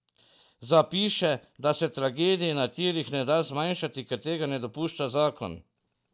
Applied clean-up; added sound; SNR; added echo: none; none; none; none.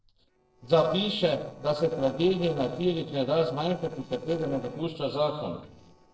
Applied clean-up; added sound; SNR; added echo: neural separator model SepFormer DNS4.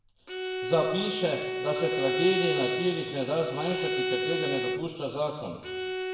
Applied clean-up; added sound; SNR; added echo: none; Bowed string instrument; 1 dB; reverberation time 1.0 s.